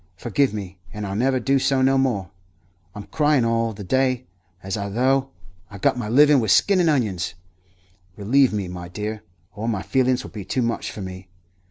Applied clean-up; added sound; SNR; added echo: none; none; none; none.